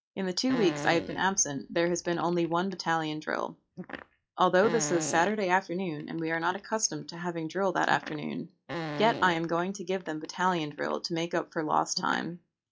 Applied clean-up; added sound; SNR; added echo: classical method log-MMSE.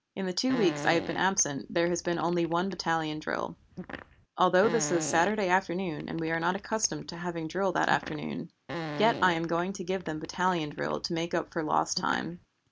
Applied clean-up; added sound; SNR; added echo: none; Fart; 12 dB; none.